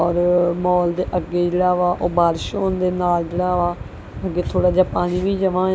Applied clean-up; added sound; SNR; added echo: none; none; none; none.